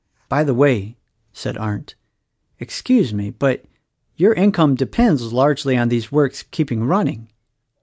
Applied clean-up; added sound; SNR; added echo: none; none; none; none.